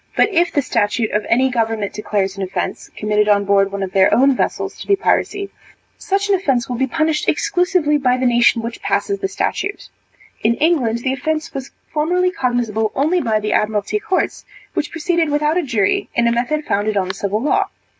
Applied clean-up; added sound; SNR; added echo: none; none; none; none.